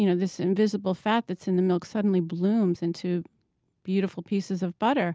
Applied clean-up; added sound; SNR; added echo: none; none; none; none.